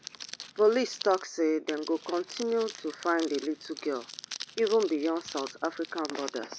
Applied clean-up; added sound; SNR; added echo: none; Crackle; 14 dB; none.